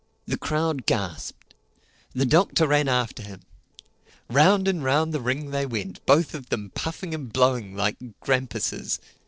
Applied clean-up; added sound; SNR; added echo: neural separator model SepFormer DNS4.